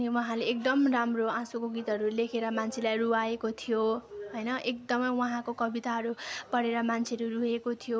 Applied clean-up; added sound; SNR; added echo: none; none; none; none.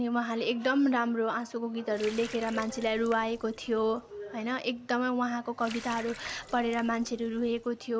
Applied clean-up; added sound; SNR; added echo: none; Water tap, faucet; 17 dB; none.